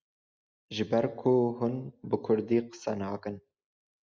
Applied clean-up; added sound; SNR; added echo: none; none; none; none.